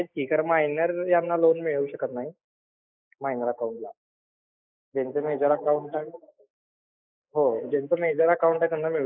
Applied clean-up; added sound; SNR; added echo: neural mask model Resemble Enhance denoiser.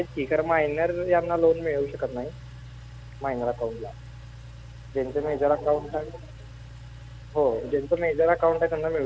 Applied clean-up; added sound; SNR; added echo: none; Engine; 15 dB; none.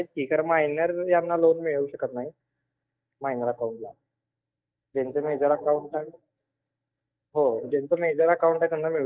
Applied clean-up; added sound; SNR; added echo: neural mask model DeepFilterNet 3.